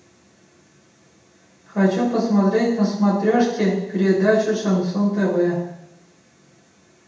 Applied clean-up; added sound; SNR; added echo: none; none; none; reverberation time 0.8 s.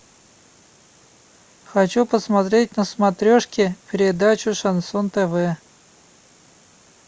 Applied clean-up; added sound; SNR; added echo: none; none; none; none.